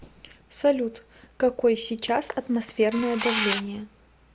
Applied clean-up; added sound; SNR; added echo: none; Camera; 2 dB; none.